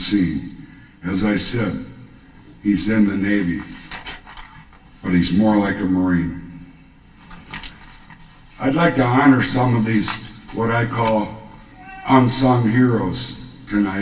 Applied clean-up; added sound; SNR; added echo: none; none; none; reverberation time 0.2 s.